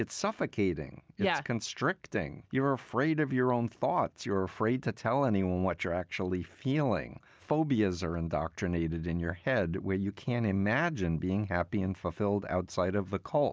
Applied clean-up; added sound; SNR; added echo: none; none; none; none.